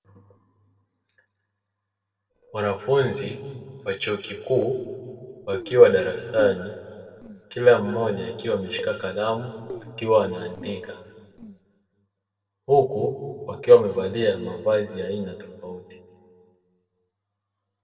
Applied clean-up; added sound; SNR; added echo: neural separator model SepFormer DNS4.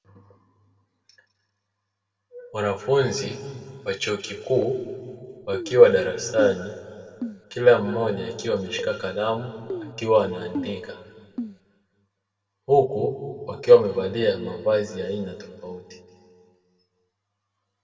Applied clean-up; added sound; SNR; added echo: none; Keyboard (musical); 12 dB; reverberation time 1.9 s.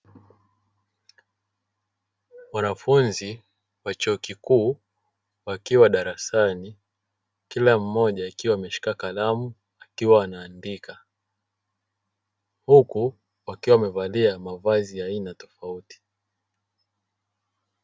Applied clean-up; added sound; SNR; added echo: none; none; none; none.